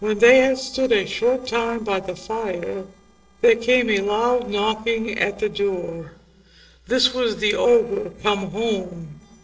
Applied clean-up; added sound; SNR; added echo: neural separator model SepFormer DNS4.